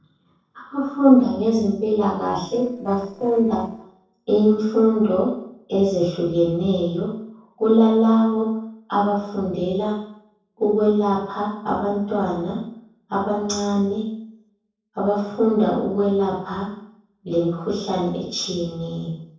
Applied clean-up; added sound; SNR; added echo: neural separator model SepFormer DNS4.